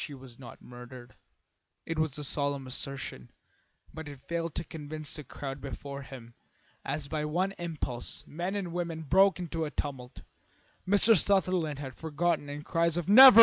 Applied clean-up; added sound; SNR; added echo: none; none; none; none.